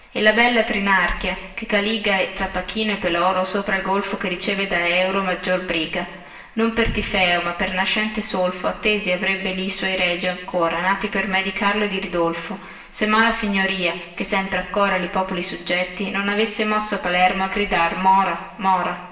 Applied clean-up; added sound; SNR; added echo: none; none; none; reverberation time 1.1 s.